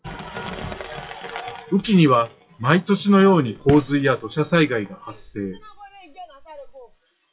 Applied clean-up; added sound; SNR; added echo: classical method WPE with log-MMSE.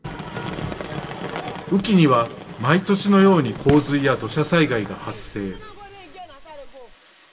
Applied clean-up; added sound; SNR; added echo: none; Fireworks; 14 dB; reverberation time 2.7 s.